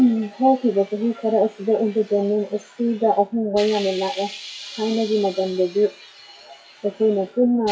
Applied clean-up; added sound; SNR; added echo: classical method WPE with log-MMSE.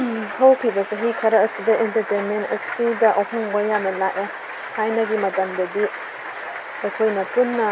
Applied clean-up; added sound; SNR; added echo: none; none; none; none.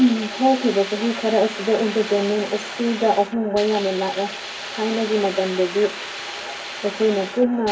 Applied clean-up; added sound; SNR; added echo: none; Hiss; 12 dB; reverberation time 0.3 s.